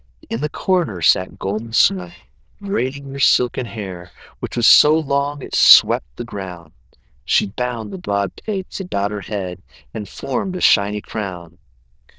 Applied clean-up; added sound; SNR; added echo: neural diffusion model UNIVERSE++.